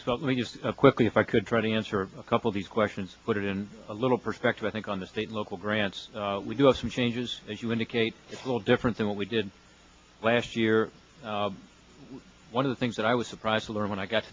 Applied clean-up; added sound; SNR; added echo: none; none; none; none.